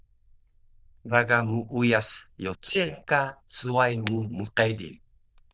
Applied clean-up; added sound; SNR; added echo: neural diffusion model UNIVERSE++.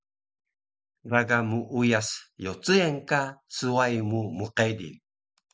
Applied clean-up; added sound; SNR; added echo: none; none; none; none.